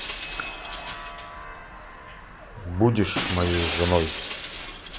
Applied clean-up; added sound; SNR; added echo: none; Shatter; 7 dB; none.